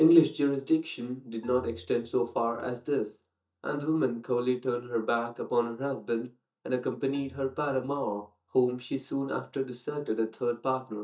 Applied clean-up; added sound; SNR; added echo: neural mask model DeepFilterNet 3.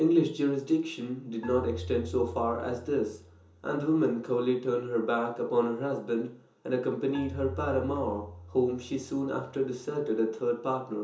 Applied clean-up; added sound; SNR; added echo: none; Marimba, xylophone; 15 dB; reverberation time 0.6 s.